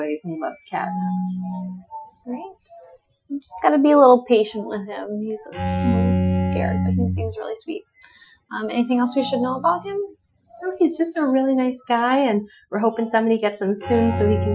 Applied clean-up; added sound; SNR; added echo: classical method Wiener filter.